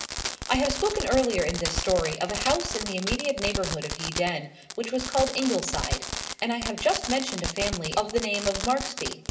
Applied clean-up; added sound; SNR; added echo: none; Fireworks; 5 dB; reverberation time 0.6 s.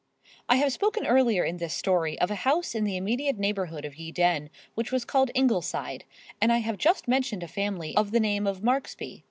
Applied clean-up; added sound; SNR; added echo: none; none; none; none.